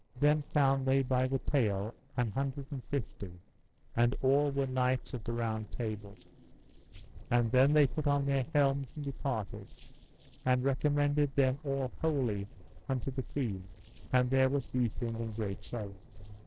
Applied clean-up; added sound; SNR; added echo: neural separator model SepFormer DNS4.